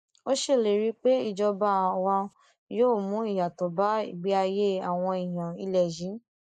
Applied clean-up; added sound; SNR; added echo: neural mask model Resemble Enhance denoiser.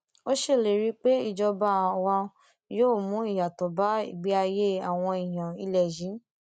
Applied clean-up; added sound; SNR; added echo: none; none; none; none.